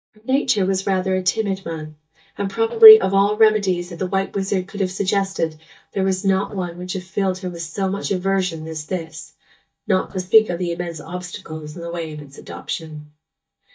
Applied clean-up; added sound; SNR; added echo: neural mask model DeepFilterNet 3.